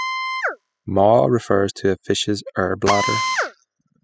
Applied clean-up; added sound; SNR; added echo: classical method spectral subtraction.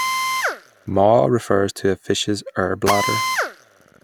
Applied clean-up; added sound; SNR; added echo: none; Drill; 5 dB; none.